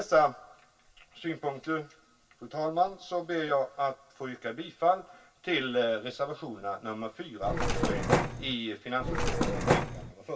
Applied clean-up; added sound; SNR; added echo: none; Mechanisms; -4 dB; reverberation time 0.2 s.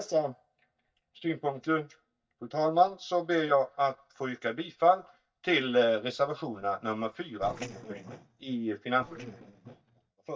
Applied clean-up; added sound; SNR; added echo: neural mask model DeepFilterNet 3.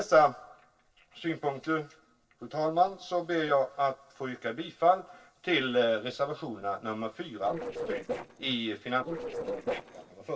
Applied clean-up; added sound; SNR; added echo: neural separator model SepFormer DNS4.